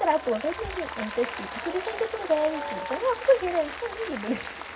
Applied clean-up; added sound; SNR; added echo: none; Applause; 9 dB; reverberation time 0.4 s.